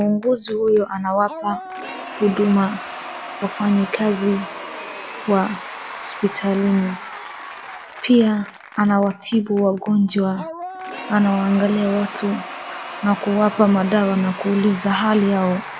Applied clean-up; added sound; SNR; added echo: none; Applause / Crowd / Cheering; 13 dB; none.